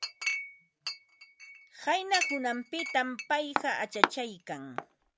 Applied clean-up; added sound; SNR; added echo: none; Chink, clink; 1 dB; none.